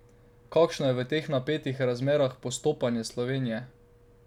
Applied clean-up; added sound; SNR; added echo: none; none; none; none.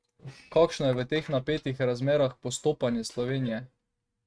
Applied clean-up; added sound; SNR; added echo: neural mask model RNNoise.